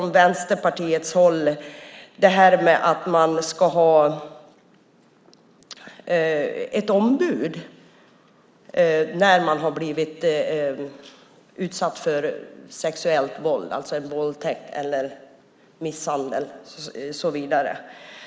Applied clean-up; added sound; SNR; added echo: none; none; none; none.